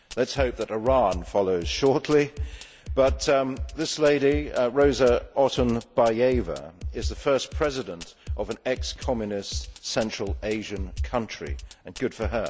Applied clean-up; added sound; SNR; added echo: none; Drum kit; 10 dB; none.